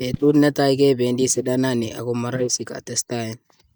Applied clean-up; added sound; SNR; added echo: neural mask model DeepFilterNet 3.